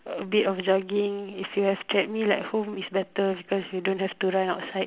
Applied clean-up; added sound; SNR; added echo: none; none; none; none.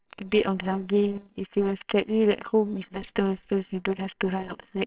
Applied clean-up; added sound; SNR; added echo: neural separator model SepFormer WHAMR!.